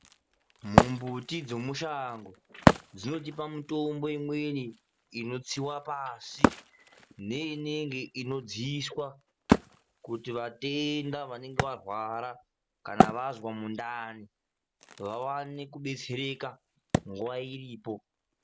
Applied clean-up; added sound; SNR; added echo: none; Wood; -3 dB; none.